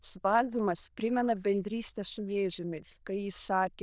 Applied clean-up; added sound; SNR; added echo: neural diffusion model UNIVERSE++.